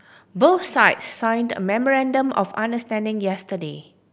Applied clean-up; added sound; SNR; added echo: none; none; none; none.